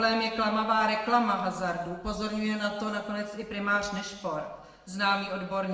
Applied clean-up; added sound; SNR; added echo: none; none; none; reverberation time 0.9 s.